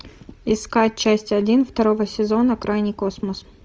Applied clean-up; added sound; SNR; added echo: none; none; none; none.